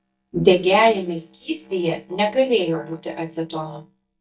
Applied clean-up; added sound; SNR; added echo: neural mask model DeepFilterNet 3.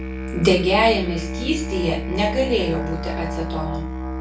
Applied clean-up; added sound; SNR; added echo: none; Musical instrument; 5 dB; reverberation time 0.3 s.